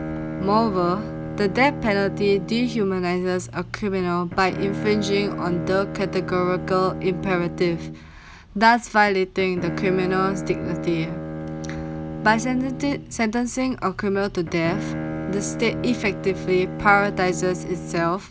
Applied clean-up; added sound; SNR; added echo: none; Bowed string instrument; 8 dB; none.